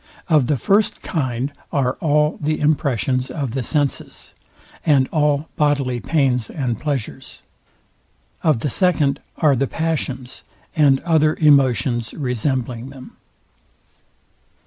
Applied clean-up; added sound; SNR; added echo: none; none; none; none.